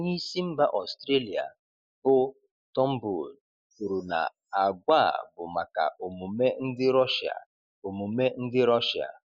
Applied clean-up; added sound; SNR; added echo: neural mask model Resemble Enhance denoiser.